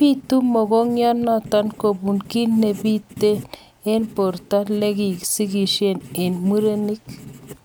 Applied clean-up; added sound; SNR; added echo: none; Writing; 19 dB; none.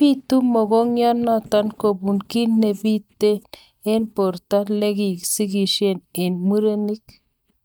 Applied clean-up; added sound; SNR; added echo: neural mask model DeepFilterNet 3.